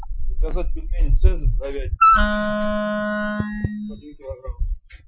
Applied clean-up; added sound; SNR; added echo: classical method Wiener filter.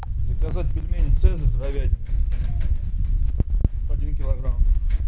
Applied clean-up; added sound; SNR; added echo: none; none; none; none.